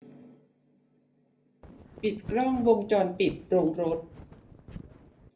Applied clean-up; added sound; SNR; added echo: none; Wind; 17 dB; reverberation time 0.3 s.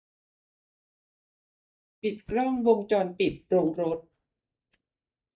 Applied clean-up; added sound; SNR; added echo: neural mask model DeepFilterNet 3.